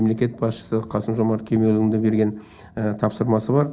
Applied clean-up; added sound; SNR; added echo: none; none; none; none.